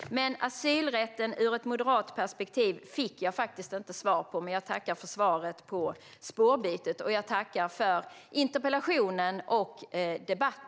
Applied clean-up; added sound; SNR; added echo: none; none; none; none.